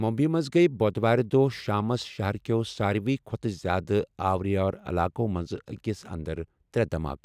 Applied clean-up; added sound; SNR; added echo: none; none; none; none.